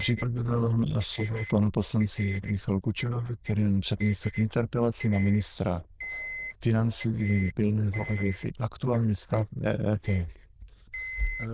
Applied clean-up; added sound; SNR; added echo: neural diffusion model UNIVERSE++.